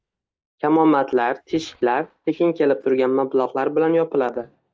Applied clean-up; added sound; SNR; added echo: neural mask model DeepFilterNet 3.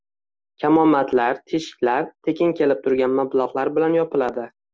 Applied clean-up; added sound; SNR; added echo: none; none; none; none.